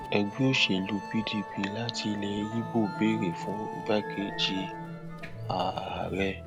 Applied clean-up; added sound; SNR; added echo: none; Musical instrument; 8 dB; none.